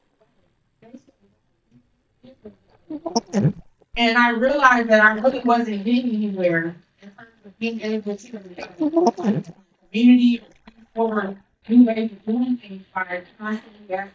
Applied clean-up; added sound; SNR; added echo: neural mask model DeepFilterNet 3.